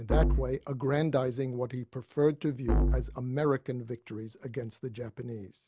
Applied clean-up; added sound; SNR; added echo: none; Musical instrument; 1 dB; none.